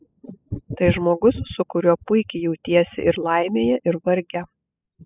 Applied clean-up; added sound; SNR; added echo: classical method spectral subtraction.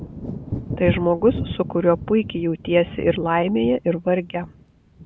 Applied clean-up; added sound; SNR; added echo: none; Thunder / Wind; 10 dB; none.